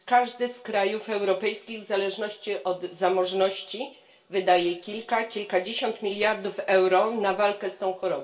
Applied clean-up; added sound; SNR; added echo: none; none; none; reverberation time 0.3 s.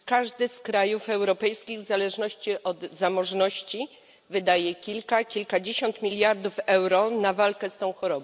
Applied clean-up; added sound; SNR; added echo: none; none; none; none.